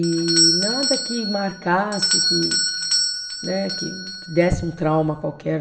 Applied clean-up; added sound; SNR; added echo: none; Doorbell; 0 dB; reverberation time 1.3 s.